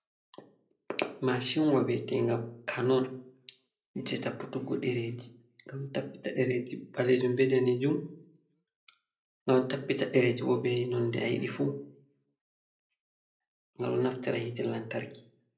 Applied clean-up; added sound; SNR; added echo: none; none; none; reverberation time 0.5 s.